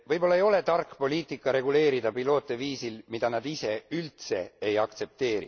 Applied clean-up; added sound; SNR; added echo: none; none; none; none.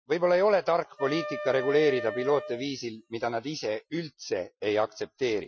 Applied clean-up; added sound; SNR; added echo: classical method Wiener filter.